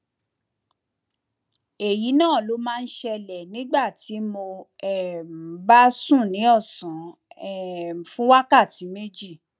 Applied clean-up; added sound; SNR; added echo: none; none; none; none.